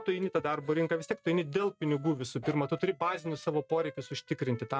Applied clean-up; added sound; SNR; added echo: neural mask model RNNoise.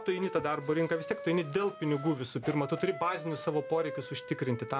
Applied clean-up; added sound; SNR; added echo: none; Wind instrument, woodwind instrument; 12 dB; none.